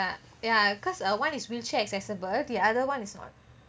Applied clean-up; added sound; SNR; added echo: none; none; none; none.